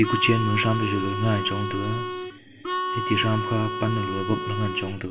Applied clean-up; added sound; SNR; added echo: none; Harmonica; 4 dB; reverberation time 1.9 s.